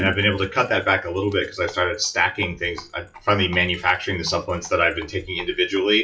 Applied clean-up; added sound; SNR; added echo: classical method WPE with log-MMSE.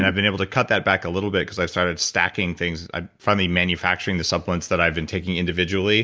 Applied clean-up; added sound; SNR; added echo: none; none; none; none.